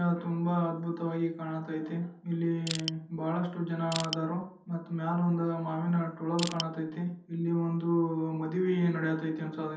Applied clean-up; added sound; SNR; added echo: none; Crushing; 7 dB; reverberation time 0.7 s.